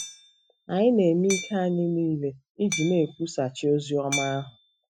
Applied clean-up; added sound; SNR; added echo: classical method Wiener filter.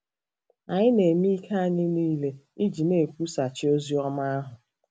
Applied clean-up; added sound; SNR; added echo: none; none; none; none.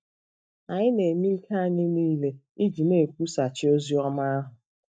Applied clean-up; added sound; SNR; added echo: neural mask model DeepFilterNet 3.